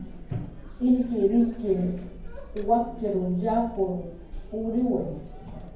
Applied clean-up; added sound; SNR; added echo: none; Chatter; 13 dB; reverberation time 0.9 s.